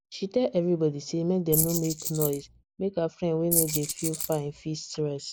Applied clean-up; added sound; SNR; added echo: neural mask model Resemble Enhance denoiser.